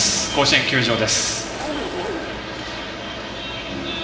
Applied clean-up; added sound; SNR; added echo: none; Zipper (clothing); 7 dB; reverberation time 1.2 s.